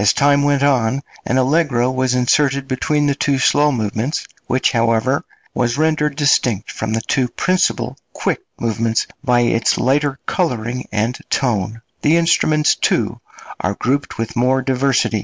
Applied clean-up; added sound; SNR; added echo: none; none; none; none.